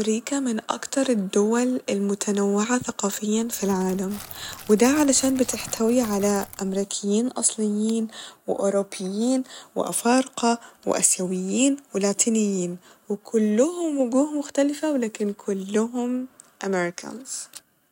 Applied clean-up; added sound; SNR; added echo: none; Crackle; 17 dB; none.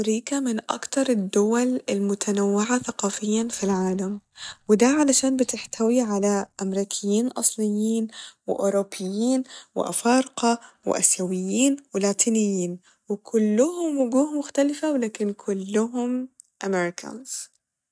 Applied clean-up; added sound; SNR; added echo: neural mask model DeepFilterNet 3.